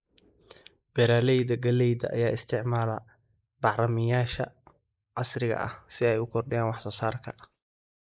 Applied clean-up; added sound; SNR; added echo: neural mask model Resemble Enhance denoiser.